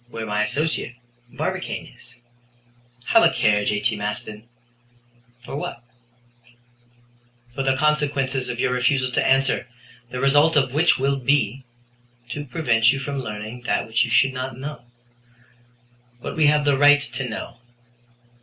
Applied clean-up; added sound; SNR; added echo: none; none; none; none.